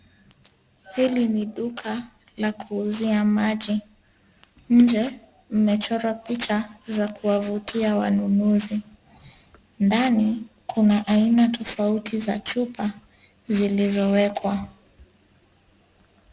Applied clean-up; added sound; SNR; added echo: none; none; none; none.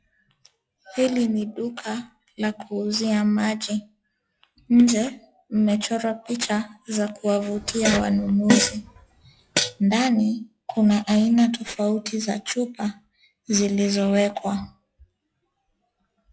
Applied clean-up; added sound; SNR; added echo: classical method log-MMSE.